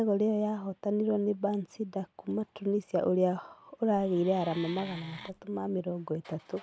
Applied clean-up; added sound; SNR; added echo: none; Wood; 16 dB; none.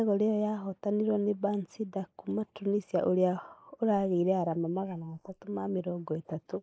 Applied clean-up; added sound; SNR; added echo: neural mask model Resemble Enhance denoiser.